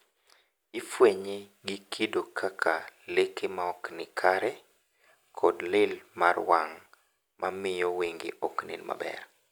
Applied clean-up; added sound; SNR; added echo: none; none; none; none.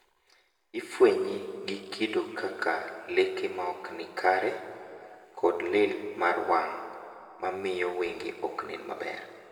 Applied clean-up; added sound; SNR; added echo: none; none; none; reverberation time 2.2 s.